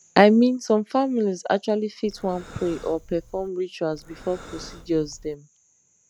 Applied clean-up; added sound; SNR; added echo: none; Breathing; 19 dB; none.